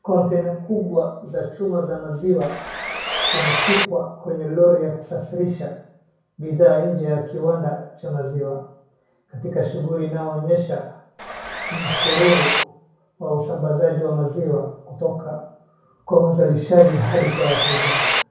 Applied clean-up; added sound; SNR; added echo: none; Sawing; 1 dB; reverberation time 0.6 s.